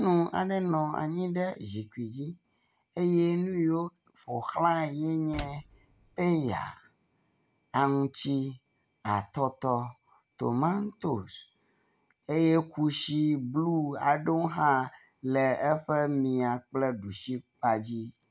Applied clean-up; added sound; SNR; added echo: none; Slam; 15 dB; none.